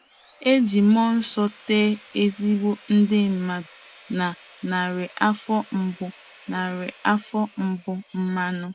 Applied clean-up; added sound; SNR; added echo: none; Sawing; 20 dB; none.